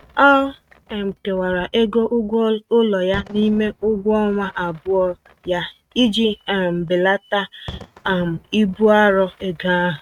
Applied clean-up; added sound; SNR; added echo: neural mask model RNNoise.